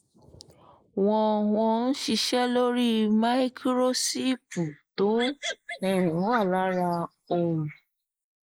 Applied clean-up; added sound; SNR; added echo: neural mask model Resemble Enhance denoiser.